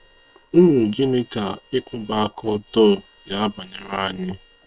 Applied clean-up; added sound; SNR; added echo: neural separator model SepFormer WHAM!.